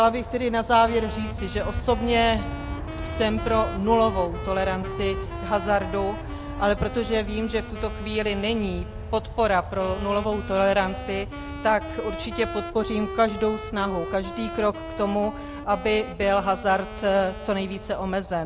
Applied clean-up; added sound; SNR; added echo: none; Wind instrument, woodwind instrument + Aircraft; 8 dB; none.